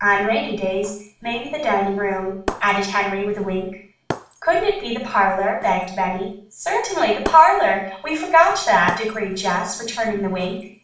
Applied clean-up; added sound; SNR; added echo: none; Shatter; 17 dB; reverberation time 0.5 s.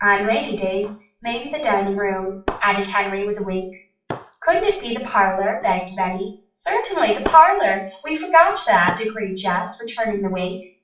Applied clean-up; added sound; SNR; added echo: classical method WPE with log-MMSE.